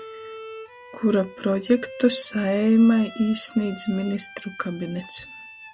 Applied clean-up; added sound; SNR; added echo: none; Bowed string instrument; 17 dB; none.